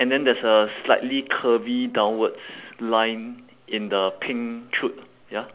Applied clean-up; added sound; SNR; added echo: none; none; none; none.